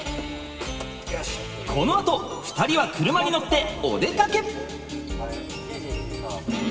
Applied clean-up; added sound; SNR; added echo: none; Snare drum; 19 dB; reverberation time 2.8 s.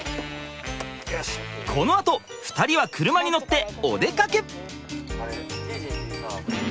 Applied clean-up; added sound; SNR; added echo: none; none; none; none.